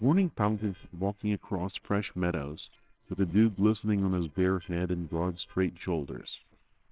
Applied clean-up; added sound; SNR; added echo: neural separator model SepFormer WHAMR!.